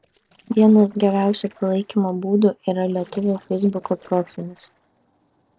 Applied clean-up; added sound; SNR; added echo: neural separator model SepFormer DNS4.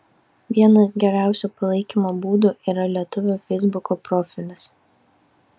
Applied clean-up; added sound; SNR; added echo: none; none; none; none.